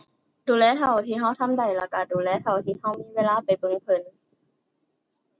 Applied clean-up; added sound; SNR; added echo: none; none; none; none.